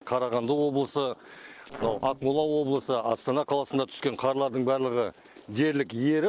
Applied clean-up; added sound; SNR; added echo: neural separator model SepFormer DNS4.